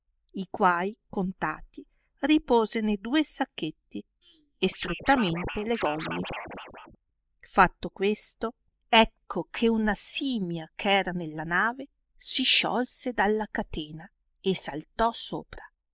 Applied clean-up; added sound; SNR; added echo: neural mask model Resemble Enhance denoiser.